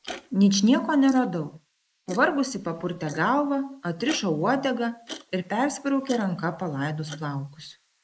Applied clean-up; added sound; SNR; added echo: neural mask model Resemble Enhance denoiser.